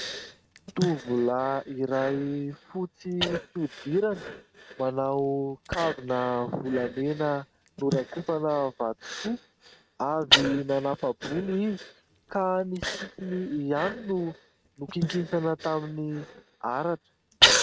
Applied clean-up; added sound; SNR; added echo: neural mask model RNNoise.